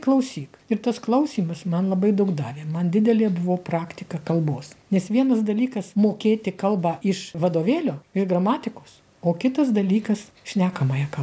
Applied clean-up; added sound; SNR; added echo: none; none; none; none.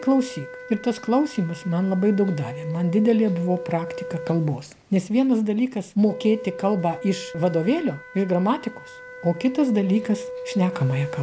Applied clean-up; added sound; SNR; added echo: none; Wind instrument, woodwind instrument; 13 dB; none.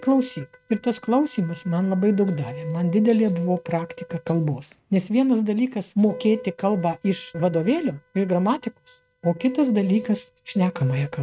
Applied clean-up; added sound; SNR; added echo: neural mask model RNNoise.